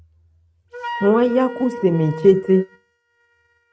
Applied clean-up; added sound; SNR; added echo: neural mask model RNNoise.